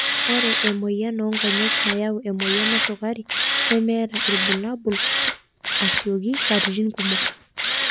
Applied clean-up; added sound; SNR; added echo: none; Tools; -1 dB; none.